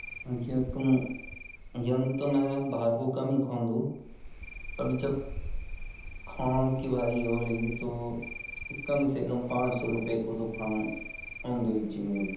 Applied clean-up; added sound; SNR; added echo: none; Cricket; 11 dB; reverberation time 0.8 s.